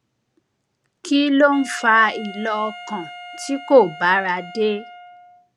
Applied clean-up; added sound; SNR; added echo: none; Wind instrument, woodwind instrument; 18 dB; none.